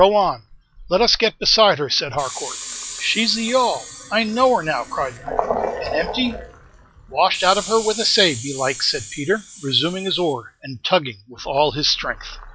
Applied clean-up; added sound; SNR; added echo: classical method log-MMSE.